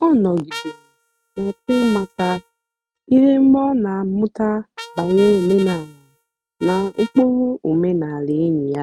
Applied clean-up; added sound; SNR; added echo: neural mask model RNNoise.